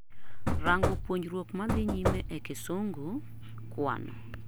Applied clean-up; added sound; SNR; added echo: none; Knock / Wood; -1 dB; none.